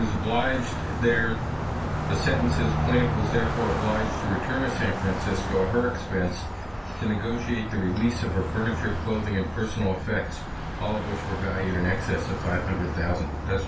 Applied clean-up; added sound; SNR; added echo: none; Car passing by; 2 dB; reverberation time 0.3 s.